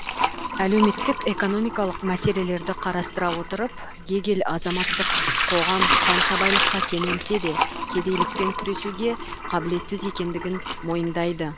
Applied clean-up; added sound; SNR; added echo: none; Sink (filling or washing) / Liquid; 1 dB; none.